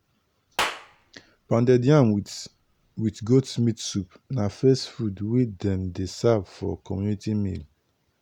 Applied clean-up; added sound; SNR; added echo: none; Clapping; 12 dB; none.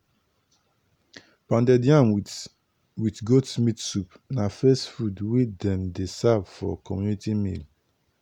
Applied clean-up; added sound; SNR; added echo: none; none; none; none.